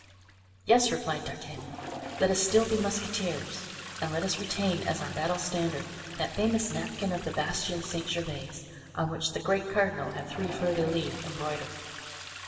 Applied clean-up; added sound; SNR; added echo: none; Toilet flush; 12 dB; reverberation time 2.3 s.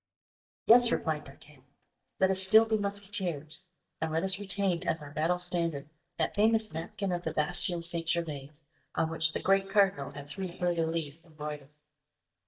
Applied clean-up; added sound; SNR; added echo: neural mask model DeepFilterNet 3.